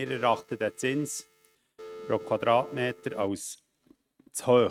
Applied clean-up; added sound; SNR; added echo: neural mask model RNNoise.